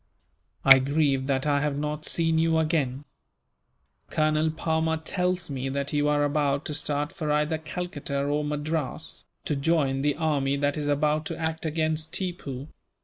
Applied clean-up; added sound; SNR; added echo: neural mask model Resemble Enhance denoiser.